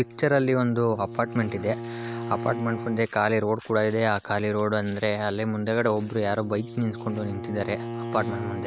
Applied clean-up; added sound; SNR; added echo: none; Bowed string instrument; 11 dB; none.